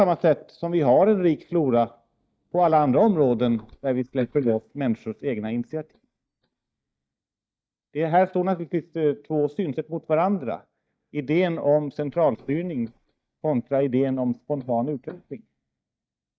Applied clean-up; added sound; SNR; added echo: neural mask model DeepFilterNet 3.